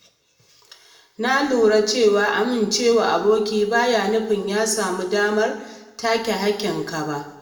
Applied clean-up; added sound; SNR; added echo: none; none; none; reverberation time 0.9 s.